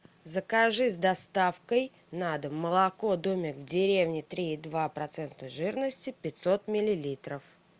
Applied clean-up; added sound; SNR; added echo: none; none; none; none.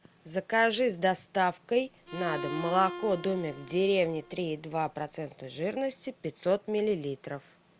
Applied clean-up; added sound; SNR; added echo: none; Bowed string instrument; 11 dB; none.